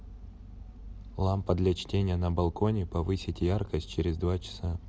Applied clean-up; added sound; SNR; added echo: none; none; none; none.